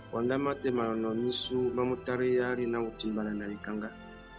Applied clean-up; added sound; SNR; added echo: none; Musical instrument; 17 dB; none.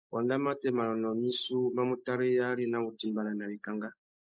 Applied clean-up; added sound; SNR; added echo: neural mask model Resemble Enhance denoiser.